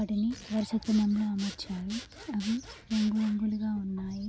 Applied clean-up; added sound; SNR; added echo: none; Zipper (clothing) / Sawing; 16 dB; none.